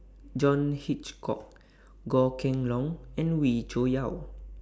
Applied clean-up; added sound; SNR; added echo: none; none; none; none.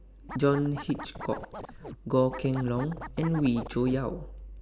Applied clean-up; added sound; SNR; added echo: none; Scratching (performance technique); 12 dB; none.